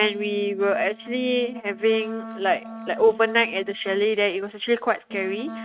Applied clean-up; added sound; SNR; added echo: neural mask model RNNoise.